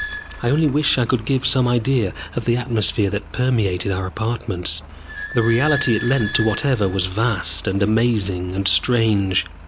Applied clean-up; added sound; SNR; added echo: none; Squeak / Idling; 13 dB; none.